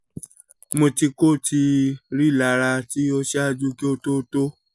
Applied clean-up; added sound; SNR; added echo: none; none; none; none.